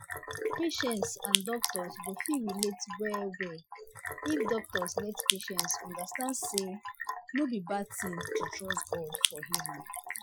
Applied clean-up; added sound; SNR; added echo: classical method Wiener filter.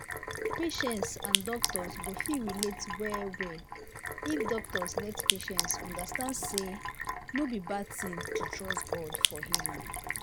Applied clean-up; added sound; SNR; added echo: none; Sink (filling or washing); -2 dB; none.